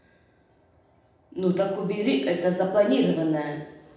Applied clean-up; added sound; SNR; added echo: none; none; none; reverberation time 0.9 s.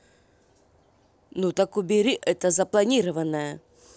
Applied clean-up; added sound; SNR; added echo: none; none; none; none.